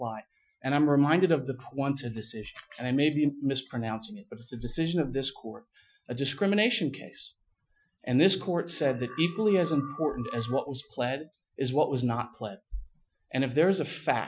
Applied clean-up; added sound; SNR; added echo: classical method Wiener filter.